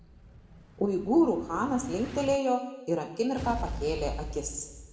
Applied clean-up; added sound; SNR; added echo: none; Explosion; 11 dB; reverberation time 1.0 s.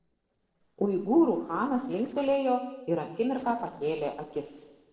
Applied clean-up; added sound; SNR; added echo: neural separator model SepFormer DNS4.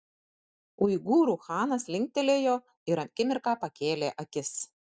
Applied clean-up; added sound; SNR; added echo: none; none; none; none.